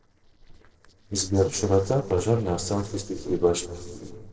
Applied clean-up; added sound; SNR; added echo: neural separator model SepFormer DNS4.